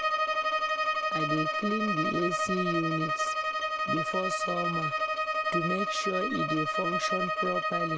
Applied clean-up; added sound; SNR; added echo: none; Bowed string instrument; -4 dB; none.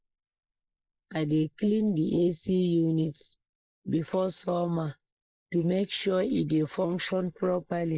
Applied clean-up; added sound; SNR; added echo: neural mask model Resemble Enhance denoiser.